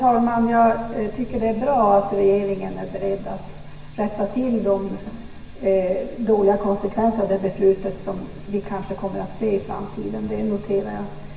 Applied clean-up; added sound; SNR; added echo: none; none; none; reverberation time 1.1 s.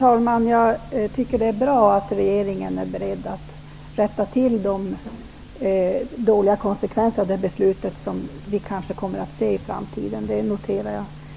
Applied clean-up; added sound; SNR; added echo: none; none; none; none.